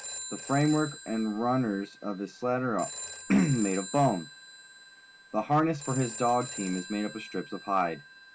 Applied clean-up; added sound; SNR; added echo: none; Telephone; 13 dB; none.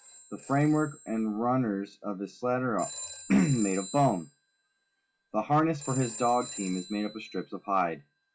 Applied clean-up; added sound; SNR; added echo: classical method log-MMSE.